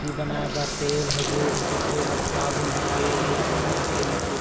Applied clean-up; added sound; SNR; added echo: none; Bathtub (filling or washing); -4 dB; reverberation time 0.3 s.